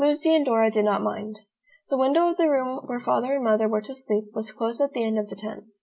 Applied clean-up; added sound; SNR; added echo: none; none; none; none.